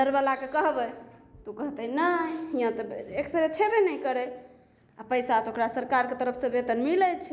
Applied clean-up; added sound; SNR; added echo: none; none; none; none.